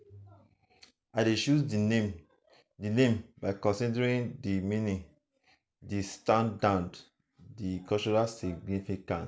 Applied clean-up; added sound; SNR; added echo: none; none; none; none.